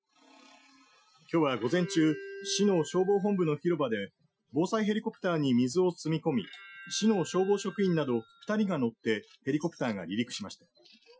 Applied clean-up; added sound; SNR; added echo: classical method Wiener filter.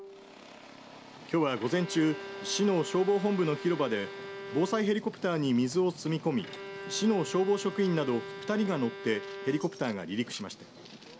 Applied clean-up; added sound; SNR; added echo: none; Bowed string instrument; 13 dB; none.